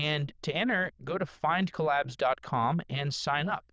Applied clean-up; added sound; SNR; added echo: neural diffusion model UNIVERSE++.